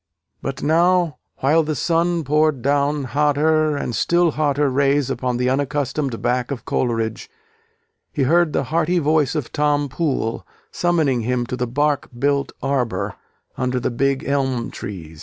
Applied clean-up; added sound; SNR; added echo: none; none; none; none.